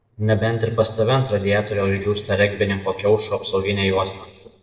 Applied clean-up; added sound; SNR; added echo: neural separator model SepFormer DNS4.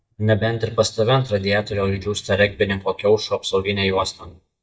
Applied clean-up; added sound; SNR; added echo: neural mask model DeepFilterNet 3.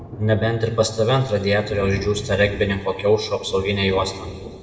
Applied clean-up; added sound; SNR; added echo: none; Thunder; 14 dB; reverberation time 1.7 s.